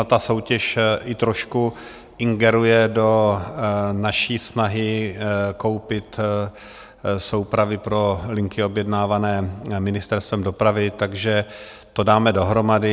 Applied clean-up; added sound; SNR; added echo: none; none; none; none.